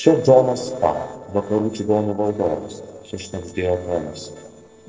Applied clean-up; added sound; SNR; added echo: neural separator model SepFormer DNS4.